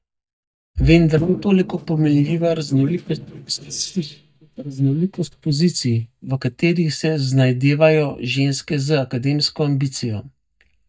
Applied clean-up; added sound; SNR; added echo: neural mask model DeepFilterNet 3.